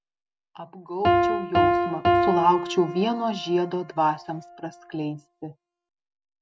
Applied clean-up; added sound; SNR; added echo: none; Piano; 0 dB; none.